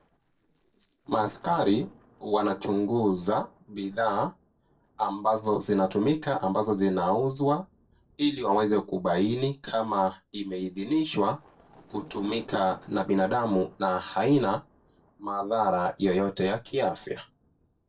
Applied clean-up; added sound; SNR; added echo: neural separator model SepFormer DNS4.